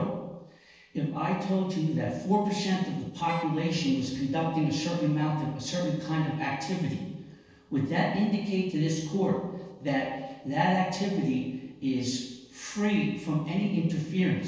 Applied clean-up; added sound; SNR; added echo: neural separator model SepFormer DNS4.